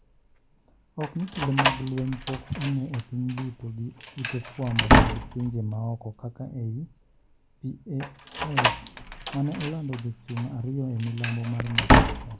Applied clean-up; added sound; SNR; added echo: none; Slam; -3 dB; none.